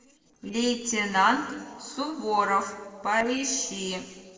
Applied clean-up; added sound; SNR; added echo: neural separator model SepFormer DNS4.